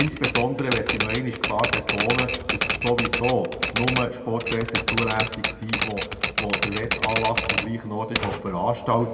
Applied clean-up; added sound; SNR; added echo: none; Typewriter; 0 dB; reverberation time 1.5 s.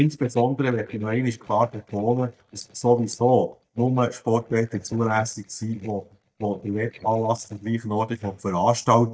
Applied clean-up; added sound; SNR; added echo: neural mask model DeepFilterNet 3.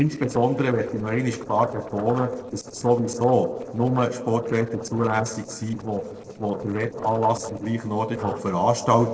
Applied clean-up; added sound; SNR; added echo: neural separator model SepFormer DNS4.